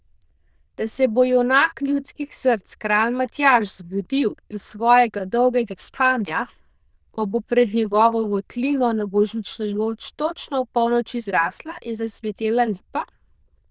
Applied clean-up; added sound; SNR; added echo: neural diffusion model UNIVERSE++.